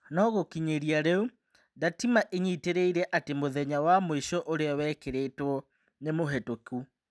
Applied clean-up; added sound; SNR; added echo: none; none; none; none.